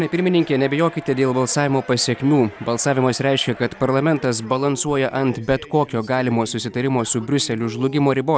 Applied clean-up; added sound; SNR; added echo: none; none; none; none.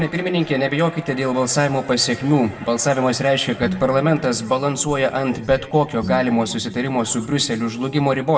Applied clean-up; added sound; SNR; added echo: none; Bowed string instrument; 14 dB; reverberation time 0.6 s.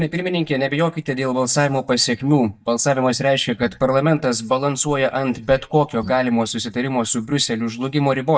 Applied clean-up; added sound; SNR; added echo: neural mask model DeepFilterNet 3.